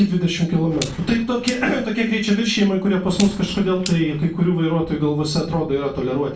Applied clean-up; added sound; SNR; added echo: none; Clock; 16 dB; reverberation time 0.3 s.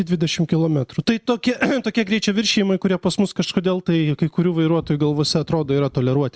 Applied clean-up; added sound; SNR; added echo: none; none; none; none.